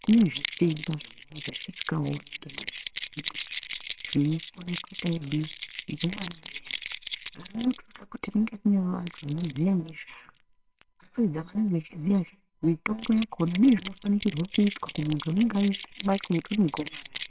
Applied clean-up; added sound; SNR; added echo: neural separator model SepFormer WHAMR!.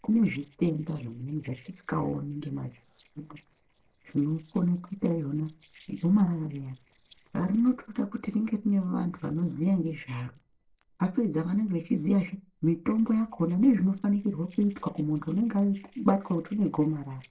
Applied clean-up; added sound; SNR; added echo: neural separator model SepFormer DNS4.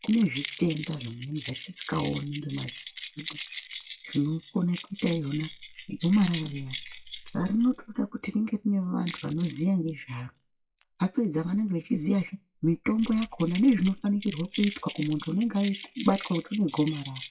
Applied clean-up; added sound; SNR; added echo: classical method WPE with log-MMSE.